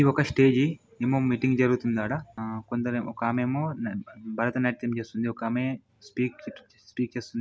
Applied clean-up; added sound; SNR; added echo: none; none; none; none.